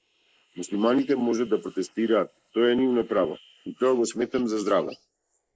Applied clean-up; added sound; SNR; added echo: neural mask model Resemble Enhance denoiser.